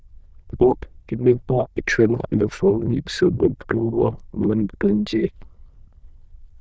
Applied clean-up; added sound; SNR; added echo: neural diffusion model UNIVERSE++.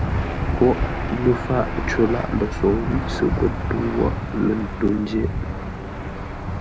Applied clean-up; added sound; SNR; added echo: none; Engine / Aircraft; 2 dB; none.